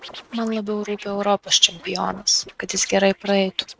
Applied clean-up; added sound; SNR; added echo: neural mask model RNNoise.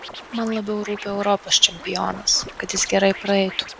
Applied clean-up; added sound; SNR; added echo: none; Stream + Scratching (performance technique); 15 dB; none.